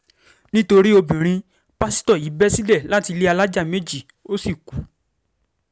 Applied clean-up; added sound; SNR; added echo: none; none; none; none.